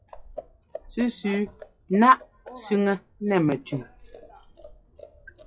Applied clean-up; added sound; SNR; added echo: classical method WPE with log-MMSE.